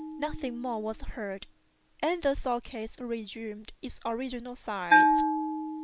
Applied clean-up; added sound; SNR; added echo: none; Bell; -3 dB; none.